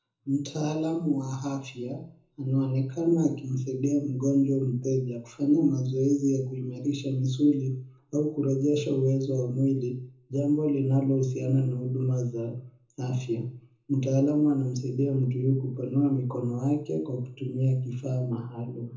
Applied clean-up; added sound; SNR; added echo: none; none; none; reverberation time 0.6 s.